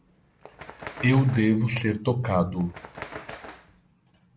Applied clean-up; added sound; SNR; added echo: none; Bird; 17 dB; none.